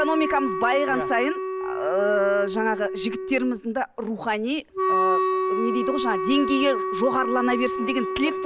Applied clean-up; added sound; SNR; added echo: none; Wind instrument, woodwind instrument; 2 dB; none.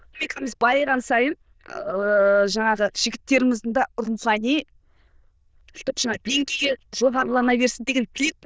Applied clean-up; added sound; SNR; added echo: neural diffusion model UNIVERSE++.